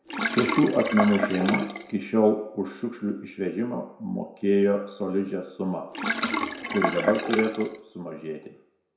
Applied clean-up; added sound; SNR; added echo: none; Sink (filling or washing); 4 dB; reverberation time 0.6 s.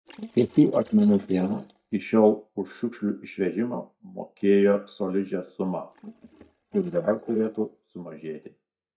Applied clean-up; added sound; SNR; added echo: neural mask model DeepFilterNet 3.